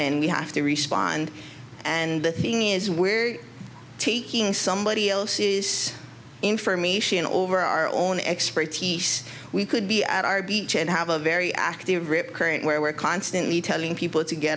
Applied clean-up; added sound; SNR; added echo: none; none; none; none.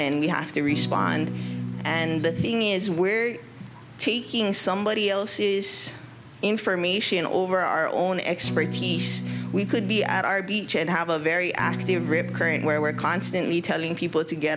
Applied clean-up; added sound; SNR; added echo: none; Electric guitar / Strum; 5 dB; none.